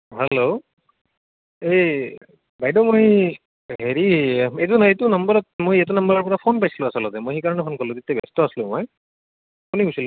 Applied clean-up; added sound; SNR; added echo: none; none; none; none.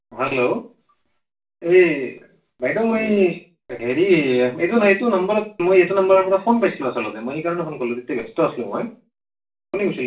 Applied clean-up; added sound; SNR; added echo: none; none; none; reverberation time 0.3 s.